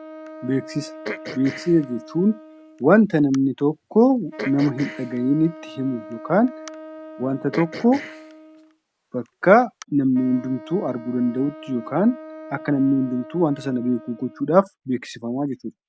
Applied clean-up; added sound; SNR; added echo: none; Wind instrument, woodwind instrument + Cough; 16 dB; none.